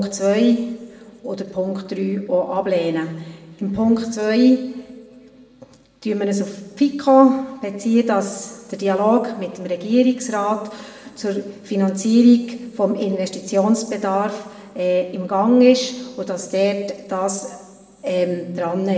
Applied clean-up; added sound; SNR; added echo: none; none; none; reverberation time 1.5 s.